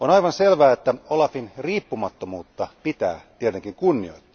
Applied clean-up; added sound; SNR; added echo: none; none; none; none.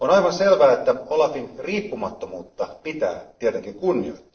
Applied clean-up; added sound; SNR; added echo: neural separator model SepFormer DNS4.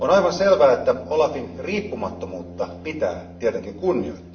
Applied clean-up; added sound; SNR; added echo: none; Brass instrument; 17 dB; reverberation time 0.6 s.